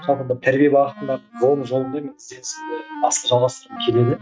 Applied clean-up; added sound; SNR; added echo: neural mask model RNNoise.